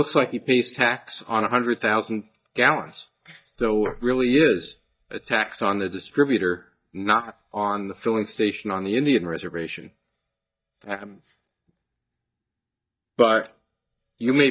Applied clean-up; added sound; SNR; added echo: neural mask model DeepFilterNet 3.